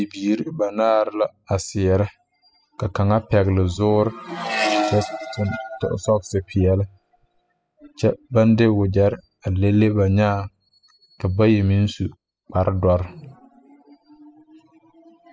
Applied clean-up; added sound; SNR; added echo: classical method spectral subtraction.